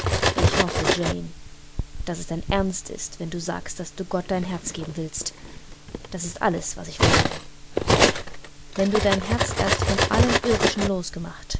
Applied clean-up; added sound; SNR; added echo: none; Cutlery, silverware; -3 dB; none.